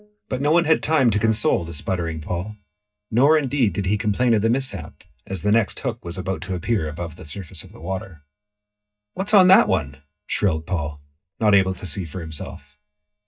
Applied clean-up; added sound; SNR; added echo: neural mask model DeepFilterNet 3.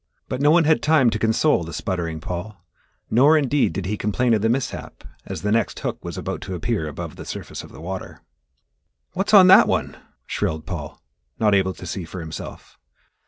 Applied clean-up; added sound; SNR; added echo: none; none; none; none.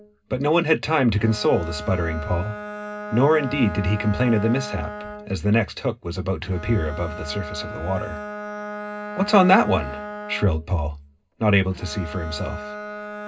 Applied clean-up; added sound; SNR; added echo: none; Bowed string instrument; 11 dB; reverberation time 0.2 s.